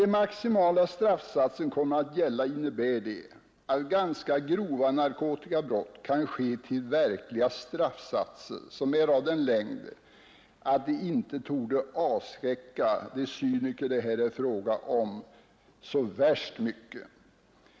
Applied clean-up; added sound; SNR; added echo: none; none; none; none.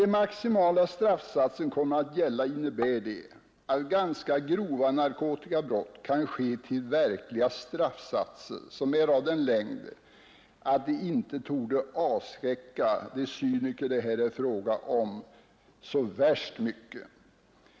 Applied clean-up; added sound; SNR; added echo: none; Tap; 11 dB; none.